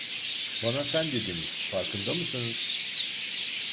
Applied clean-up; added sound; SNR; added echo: none; Chirp, tweet; -3 dB; none.